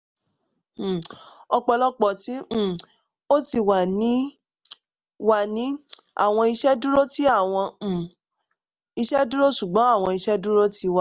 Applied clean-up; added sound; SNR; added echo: none; none; none; none.